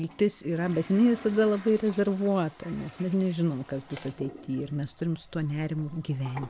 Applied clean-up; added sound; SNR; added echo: none; Toilet flush; 19 dB; none.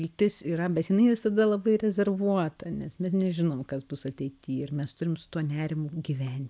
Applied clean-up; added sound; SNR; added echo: none; none; none; none.